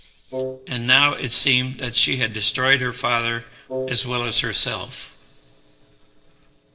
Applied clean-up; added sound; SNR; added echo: neural separator model SepFormer DNS4.